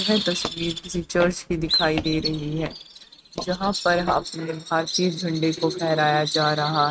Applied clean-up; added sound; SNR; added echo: neural mask model RNNoise.